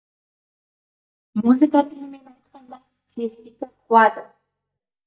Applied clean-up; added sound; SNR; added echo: neural mask model DeepFilterNet 3.